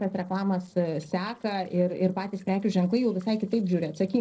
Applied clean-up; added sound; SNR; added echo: neural separator model SepFormer DNS4.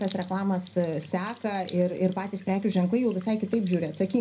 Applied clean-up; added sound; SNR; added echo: none; Sink (filling or washing) / Water tap, faucet; 16 dB; reverberation time 0.4 s.